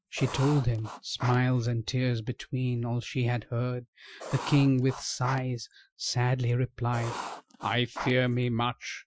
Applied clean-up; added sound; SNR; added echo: classical method Wiener filter.